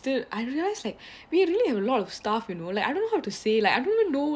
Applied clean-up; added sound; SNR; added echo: none; none; none; none.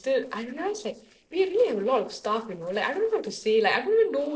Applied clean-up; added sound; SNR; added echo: neural separator model SepFormer DNS4.